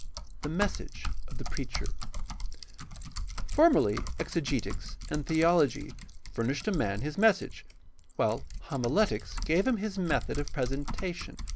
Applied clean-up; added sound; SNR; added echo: none; Typing; 4 dB; none.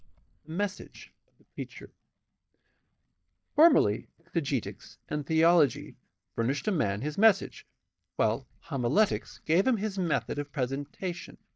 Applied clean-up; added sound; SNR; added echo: neural mask model DeepFilterNet 3.